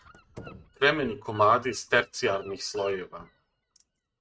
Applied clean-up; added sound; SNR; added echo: neural mask model RNNoise.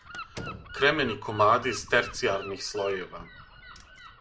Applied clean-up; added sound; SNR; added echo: none; Gull, seagull / Wind + Slam; 14 dB; none.